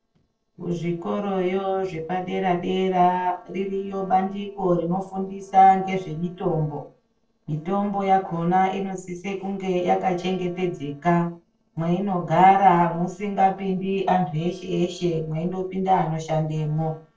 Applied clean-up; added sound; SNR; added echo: neural separator model SepFormer DNS4.